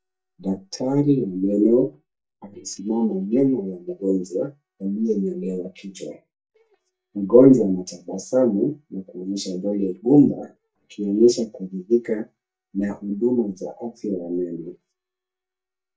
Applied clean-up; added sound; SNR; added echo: neural mask model DeepFilterNet 3.